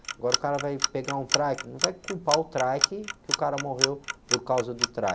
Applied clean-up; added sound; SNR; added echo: none; Clock; 1 dB; none.